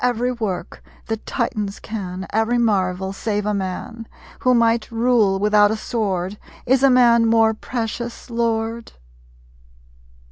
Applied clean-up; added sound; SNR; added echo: none; none; none; none.